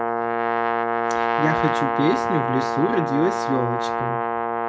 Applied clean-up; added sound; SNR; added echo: none; Brass instrument; -3 dB; none.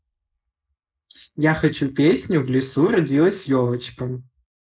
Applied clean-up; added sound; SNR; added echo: neural mask model Resemble Enhance denoiser.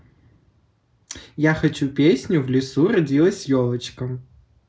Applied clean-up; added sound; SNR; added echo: none; none; none; none.